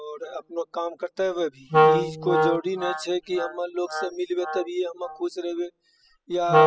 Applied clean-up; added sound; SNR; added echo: classical method spectral subtraction.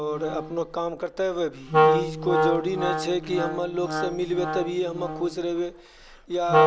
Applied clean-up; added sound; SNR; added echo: none; Wind instrument, woodwind instrument; -1 dB; none.